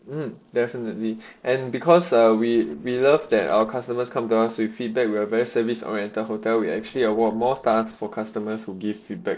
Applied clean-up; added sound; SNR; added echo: neural separator model SepFormer DNS4.